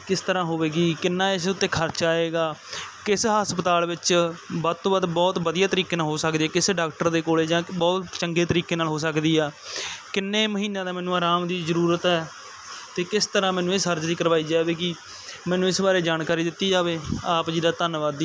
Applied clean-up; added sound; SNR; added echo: none; none; none; none.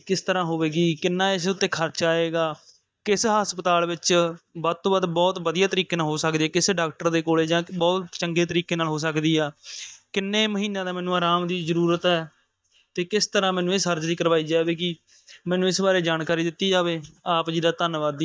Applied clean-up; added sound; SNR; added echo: neural mask model DeepFilterNet 3.